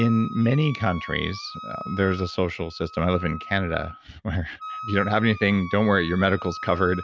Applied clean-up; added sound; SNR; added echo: none; Wind instrument, woodwind instrument; 14 dB; none.